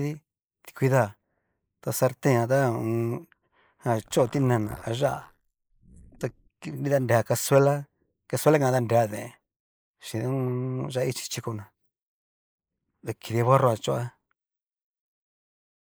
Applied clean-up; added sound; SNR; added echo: neural mask model Resemble Enhance denoiser.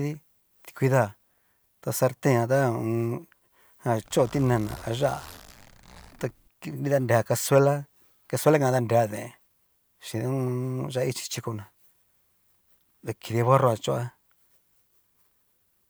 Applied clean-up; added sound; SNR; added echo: none; Zipper (clothing); 18 dB; none.